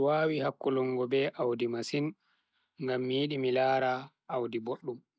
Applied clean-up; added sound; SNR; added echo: none; none; none; none.